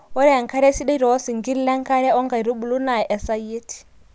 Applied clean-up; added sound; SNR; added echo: none; none; none; none.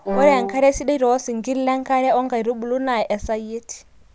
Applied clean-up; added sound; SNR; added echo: none; Wind instrument, woodwind instrument; 5 dB; none.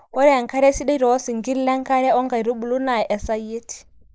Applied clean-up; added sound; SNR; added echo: neural mask model Resemble Enhance denoiser.